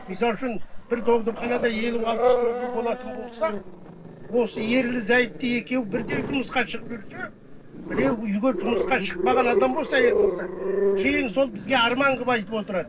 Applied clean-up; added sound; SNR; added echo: neural separator model SepFormer DNS4.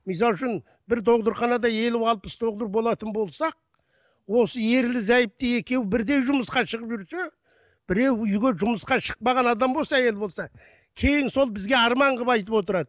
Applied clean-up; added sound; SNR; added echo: none; none; none; none.